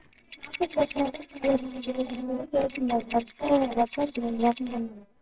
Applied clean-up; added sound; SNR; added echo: neural separator model SepFormer WHAMR!.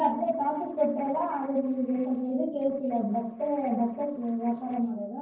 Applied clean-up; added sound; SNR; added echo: neural separator model SepFormer DNS4.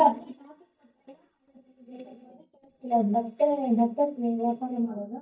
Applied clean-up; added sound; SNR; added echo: neural mask model DeepFilterNet 3.